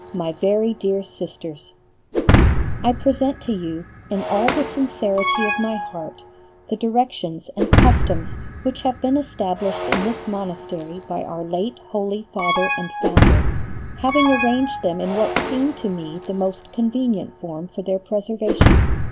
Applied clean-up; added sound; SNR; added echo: none; Alarm + Shatter; -1 dB; none.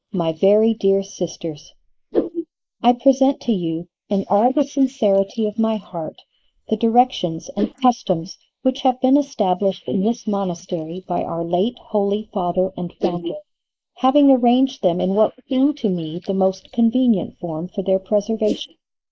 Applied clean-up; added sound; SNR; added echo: neural mask model Resemble Enhance denoiser.